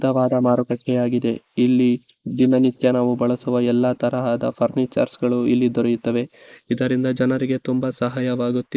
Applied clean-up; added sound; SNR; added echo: neural mask model Resemble Enhance denoiser.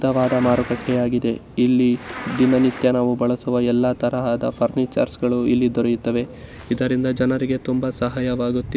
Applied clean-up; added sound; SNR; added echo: none; Insect; 13 dB; none.